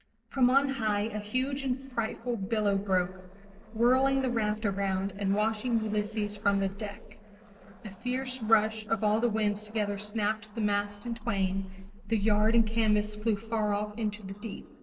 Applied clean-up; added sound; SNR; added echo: neural separator model SepFormer DNS4.